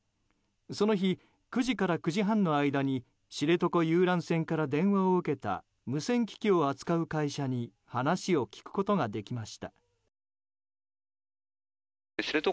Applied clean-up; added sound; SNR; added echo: none; none; none; none.